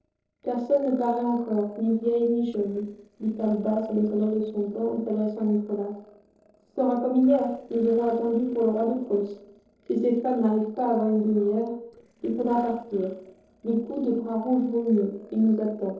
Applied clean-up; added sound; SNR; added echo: neural separator model SepFormer DNS4.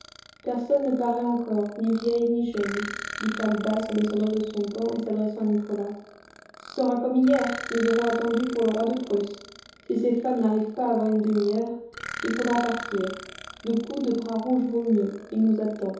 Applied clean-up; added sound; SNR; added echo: none; Burping, eructation; 15 dB; reverberation time 2.8 s.